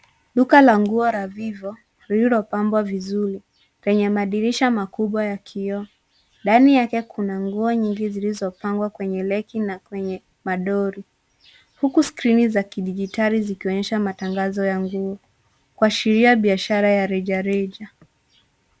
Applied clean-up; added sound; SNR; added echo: none; none; none; none.